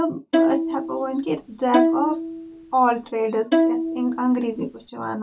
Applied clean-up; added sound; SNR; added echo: none; Bowed string instrument; -1 dB; reverberation time 0.1 s.